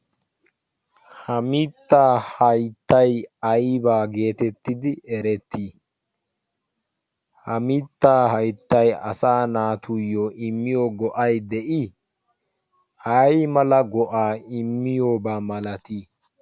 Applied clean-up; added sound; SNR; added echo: none; none; none; none.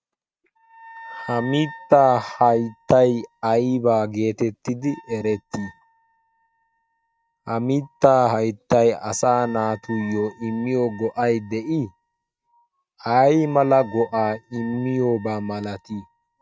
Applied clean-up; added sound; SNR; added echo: neural mask model RNNoise.